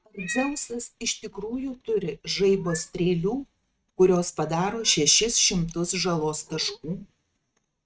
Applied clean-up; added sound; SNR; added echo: neural mask model RNNoise.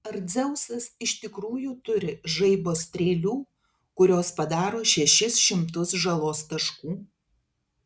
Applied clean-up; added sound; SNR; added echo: none; none; none; none.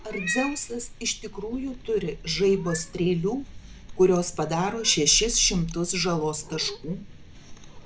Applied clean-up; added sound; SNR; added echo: none; Cat; 12 dB; none.